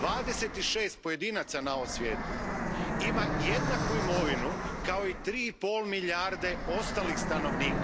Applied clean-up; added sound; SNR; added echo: none; Fixed-wing aircraft, airplane; 1 dB; none.